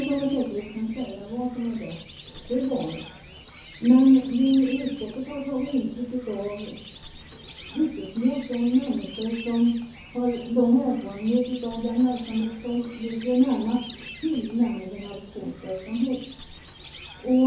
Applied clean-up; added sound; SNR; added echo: none; Bird; 16 dB; reverberation time 0.6 s.